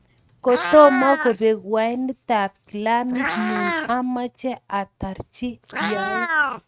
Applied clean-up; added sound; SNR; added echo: neural mask model RNNoise.